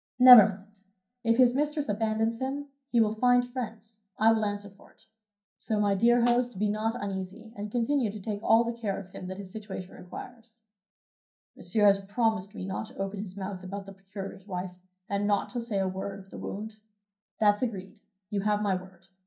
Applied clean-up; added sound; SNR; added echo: neural mask model DeepFilterNet 3.